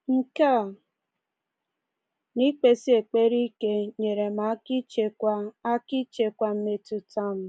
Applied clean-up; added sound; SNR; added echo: none; none; none; none.